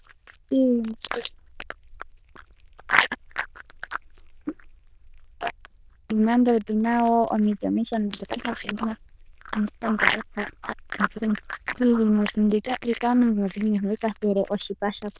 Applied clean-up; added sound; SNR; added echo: neural diffusion model UNIVERSE++.